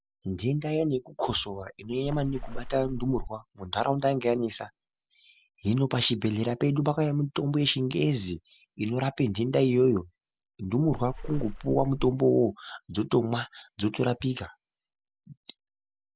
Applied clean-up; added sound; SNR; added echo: none; Water / Splash, splatter; 6 dB; none.